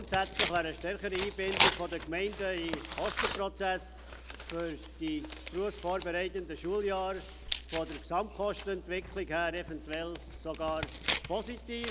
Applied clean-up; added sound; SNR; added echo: none; Tearing; 0 dB; none.